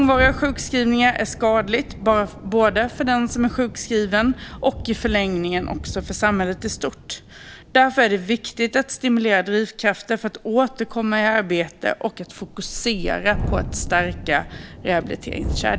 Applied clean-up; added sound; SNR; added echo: none; Thunderstorm; 12 dB; none.